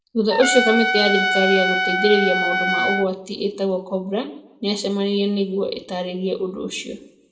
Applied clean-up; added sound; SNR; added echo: none; Trumpet; -1 dB; reverberation time 0.6 s.